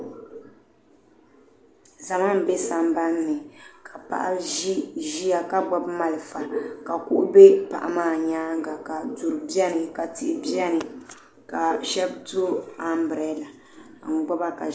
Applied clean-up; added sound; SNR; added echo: none; none; none; none.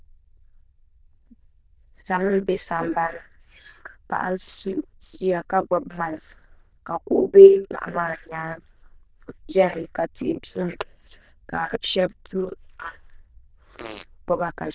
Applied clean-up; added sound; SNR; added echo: neural diffusion model UNIVERSE++.